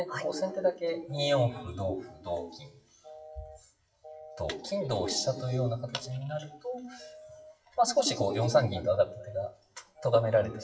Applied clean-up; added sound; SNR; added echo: classical method WPE with log-MMSE.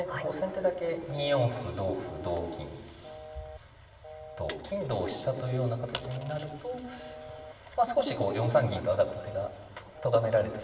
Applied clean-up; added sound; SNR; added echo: none; Telephone; 16 dB; reverberation time 2.0 s.